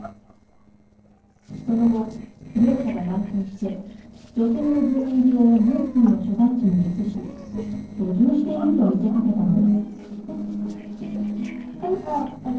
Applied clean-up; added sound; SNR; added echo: neural separator model SepFormer DNS4.